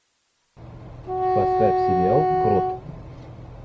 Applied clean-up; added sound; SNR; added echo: none; Wind instrument, woodwind instrument; -5 dB; none.